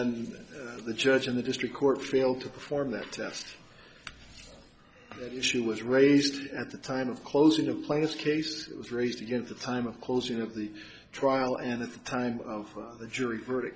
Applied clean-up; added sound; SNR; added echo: none; none; none; none.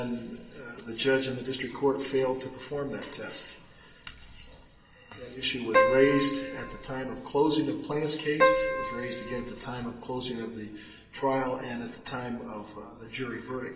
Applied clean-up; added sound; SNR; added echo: none; Keyboard (musical); -4 dB; reverberation time 1.5 s.